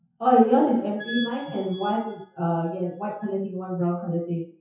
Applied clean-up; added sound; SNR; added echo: classical method WPE with log-MMSE.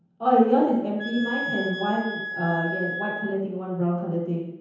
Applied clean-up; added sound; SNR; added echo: none; Wind instrument, woodwind instrument; 8 dB; reverberation time 0.9 s.